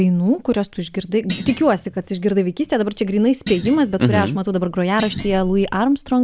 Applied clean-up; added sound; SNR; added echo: none; Thump, thud; 13 dB; none.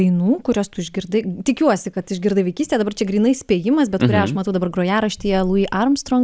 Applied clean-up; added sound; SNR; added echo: none; none; none; none.